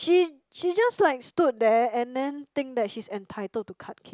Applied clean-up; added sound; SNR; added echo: none; none; none; none.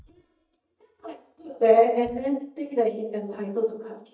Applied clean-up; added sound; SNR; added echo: neural mask model DeepFilterNet 3.